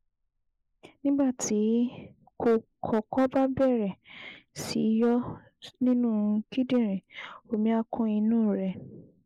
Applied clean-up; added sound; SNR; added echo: neural mask model Resemble Enhance denoiser.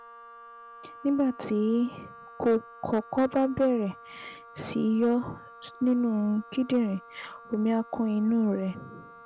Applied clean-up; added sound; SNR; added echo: none; Wind instrument, woodwind instrument; 20 dB; none.